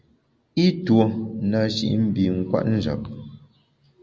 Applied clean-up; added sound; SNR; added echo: none; none; none; none.